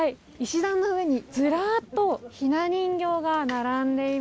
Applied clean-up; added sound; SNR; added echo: none; none; none; none.